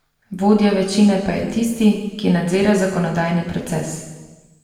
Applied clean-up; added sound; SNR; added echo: none; none; none; reverberation time 1.2 s.